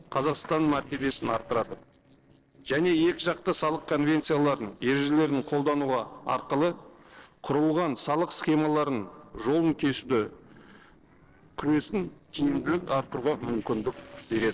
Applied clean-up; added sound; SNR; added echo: neural separator model SepFormer DNS4.